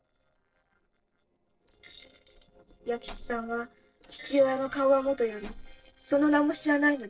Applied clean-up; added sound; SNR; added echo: neural separator model SepFormer DNS4.